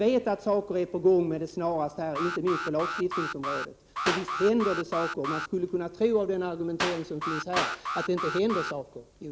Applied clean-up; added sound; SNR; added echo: none; Clapping + Alarm; 4 dB; none.